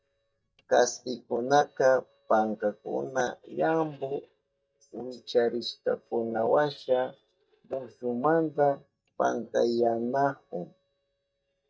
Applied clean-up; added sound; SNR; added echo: neural mask model DeepFilterNet 3.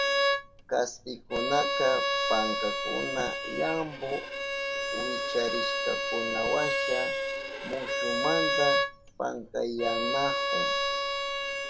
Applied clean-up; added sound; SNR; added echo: none; Bowed string instrument; -3 dB; reverberation time 0.2 s.